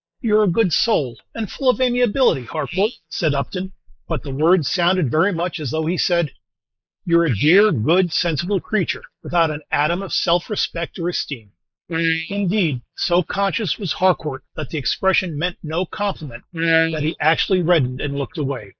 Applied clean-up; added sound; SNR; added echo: neural mask model Resemble Enhance denoiser.